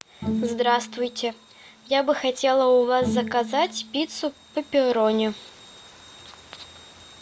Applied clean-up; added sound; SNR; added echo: none; Bowed string instrument; 10 dB; none.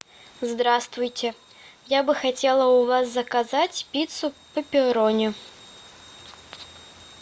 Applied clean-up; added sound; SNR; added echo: none; none; none; none.